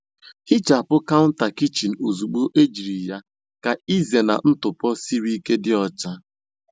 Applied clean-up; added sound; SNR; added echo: none; none; none; none.